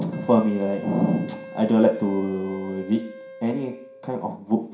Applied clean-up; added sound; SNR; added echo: none; Wind instrument, woodwind instrument; 17 dB; reverberation time 0.5 s.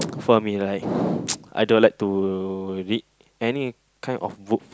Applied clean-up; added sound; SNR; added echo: none; none; none; none.